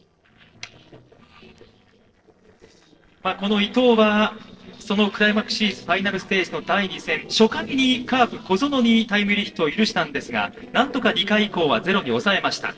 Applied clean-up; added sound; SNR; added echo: neural separator model SepFormer DNS4.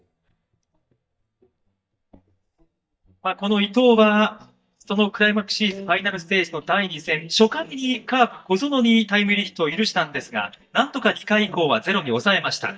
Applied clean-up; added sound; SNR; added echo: neural mask model DeepFilterNet 3.